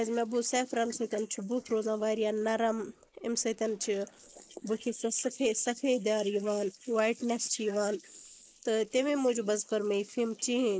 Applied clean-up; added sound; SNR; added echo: neural mask model Resemble Enhance denoiser.